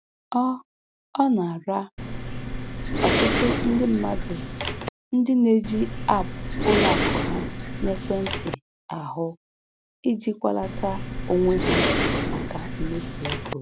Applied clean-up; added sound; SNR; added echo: none; Respiratory sounds; 0 dB; none.